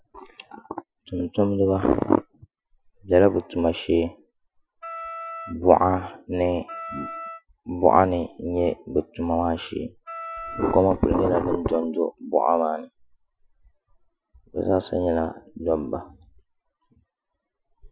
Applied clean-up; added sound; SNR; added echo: classical method Wiener filter.